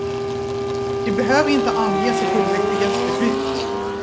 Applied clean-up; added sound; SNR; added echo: none; Wind instrument, woodwind instrument + Engine; -3 dB; none.